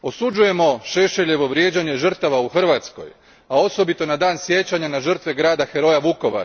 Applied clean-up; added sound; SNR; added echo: none; none; none; none.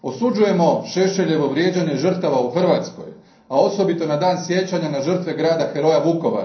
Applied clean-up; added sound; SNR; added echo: none; none; none; reverberation time 0.6 s.